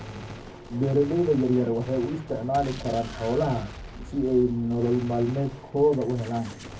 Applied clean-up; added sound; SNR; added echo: none; Gunshot, gunfire; 14 dB; reverberation time 0.3 s.